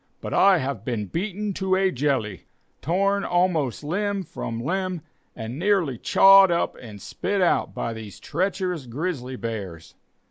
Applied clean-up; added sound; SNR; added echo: none; none; none; none.